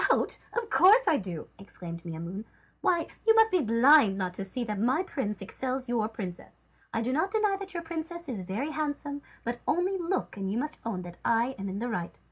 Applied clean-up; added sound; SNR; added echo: none; none; none; none.